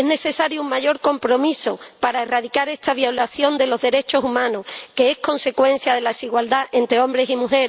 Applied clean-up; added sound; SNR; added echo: none; none; none; none.